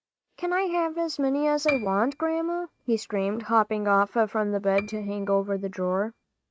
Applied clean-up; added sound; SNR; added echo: neural mask model RNNoise.